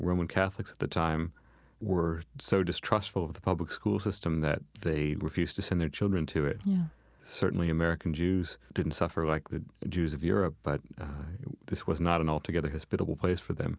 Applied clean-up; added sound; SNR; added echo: none; none; none; none.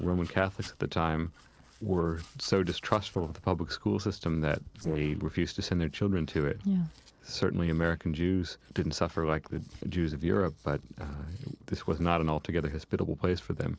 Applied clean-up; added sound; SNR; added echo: neural separator model SepFormer DNS4.